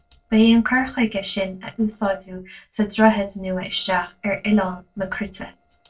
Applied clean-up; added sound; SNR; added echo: neural separator model SepFormer DNS4.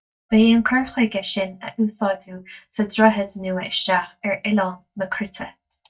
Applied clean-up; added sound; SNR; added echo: neural mask model DeepFilterNet 3.